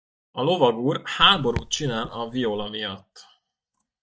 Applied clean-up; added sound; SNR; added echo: neural mask model DeepFilterNet 3.